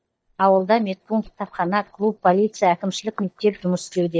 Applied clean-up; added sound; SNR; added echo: neural mask model DeepFilterNet 3.